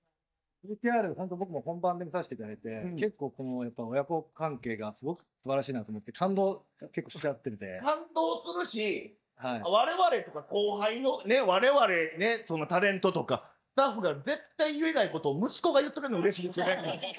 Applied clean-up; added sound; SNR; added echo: neural mask model DeepFilterNet 3.